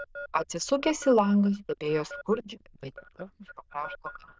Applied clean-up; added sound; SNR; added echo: neural diffusion model UNIVERSE++.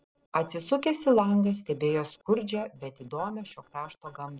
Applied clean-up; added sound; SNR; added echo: neural separator model SepFormer DNS4.